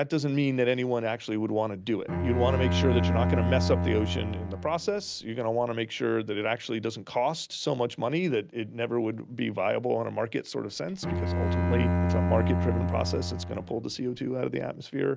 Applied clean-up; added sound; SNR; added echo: none; Bowed string instrument; -1 dB; none.